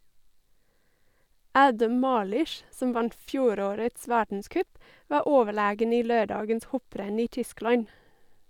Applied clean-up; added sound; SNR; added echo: none; none; none; none.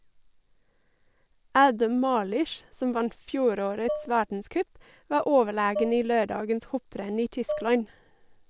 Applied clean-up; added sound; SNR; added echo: none; Dishes, pots, and pans; 9 dB; none.